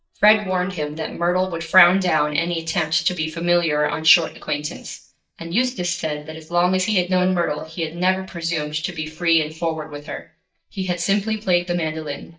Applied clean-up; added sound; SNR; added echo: neural mask model DeepFilterNet 3.